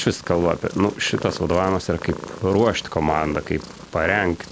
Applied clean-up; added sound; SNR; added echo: none; Purr; 14 dB; none.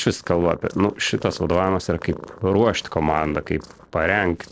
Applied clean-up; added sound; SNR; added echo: neural separator model SepFormer DNS4.